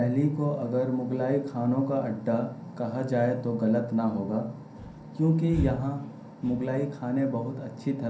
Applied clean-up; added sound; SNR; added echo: none; Breathing; 11 dB; reverberation time 0.6 s.